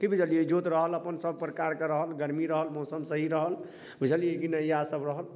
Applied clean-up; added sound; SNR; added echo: none; none; none; none.